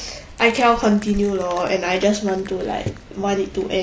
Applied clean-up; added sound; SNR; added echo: none; Crushing + Rattle; 19 dB; none.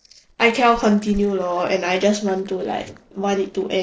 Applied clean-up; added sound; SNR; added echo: neural separator model SepFormer DNS4.